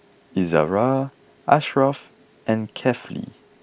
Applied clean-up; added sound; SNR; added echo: none; none; none; none.